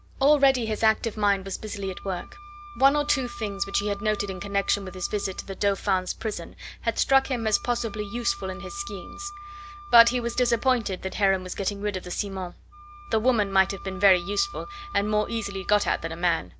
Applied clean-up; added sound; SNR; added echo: none; Wind instrument, woodwind instrument; 18 dB; none.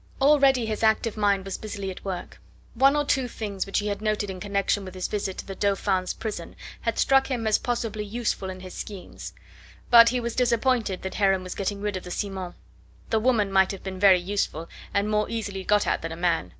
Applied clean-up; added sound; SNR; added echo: none; none; none; none.